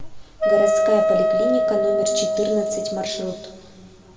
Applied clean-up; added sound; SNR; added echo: none; Wind instrument, woodwind instrument; -5 dB; reverberation time 1.8 s.